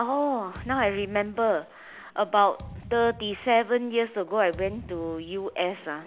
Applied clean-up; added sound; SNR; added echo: none; Thump, thud; 18 dB; none.